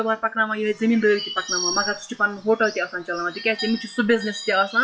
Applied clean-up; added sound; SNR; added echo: classical method WPE with log-MMSE.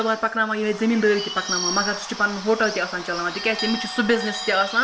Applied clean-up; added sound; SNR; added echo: none; Bird / Bell; 9 dB; reverberation time 2.0 s.